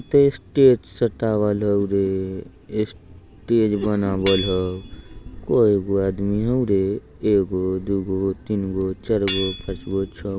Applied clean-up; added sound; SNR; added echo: none; Hammer / Chink, clink; 18 dB; none.